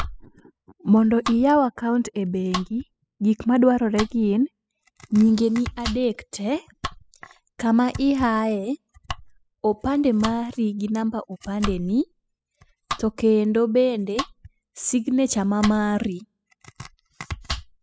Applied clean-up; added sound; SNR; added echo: classical method spectral subtraction.